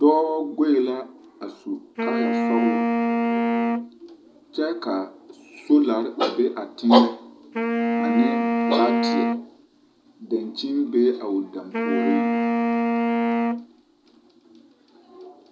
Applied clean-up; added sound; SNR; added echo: none; Wind instrument, woodwind instrument; -1 dB; none.